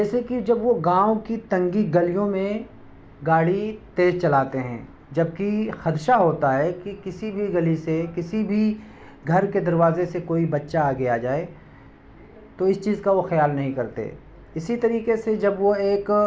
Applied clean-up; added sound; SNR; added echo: none; none; none; none.